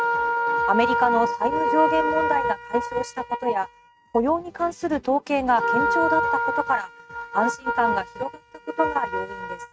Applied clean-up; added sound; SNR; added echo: neural mask model RNNoise.